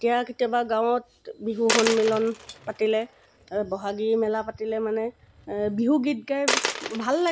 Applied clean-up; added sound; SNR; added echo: none; Coin (dropping); 8 dB; none.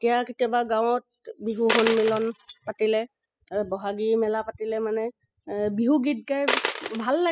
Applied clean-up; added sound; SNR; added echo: classical method spectral subtraction.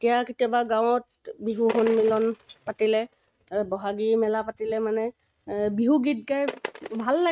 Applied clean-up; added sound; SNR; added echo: neural mask model RNNoise.